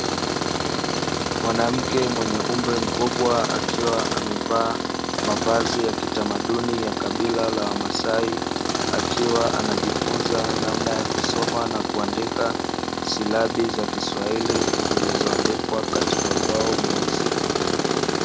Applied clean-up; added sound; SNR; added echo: none; Tools; -3 dB; none.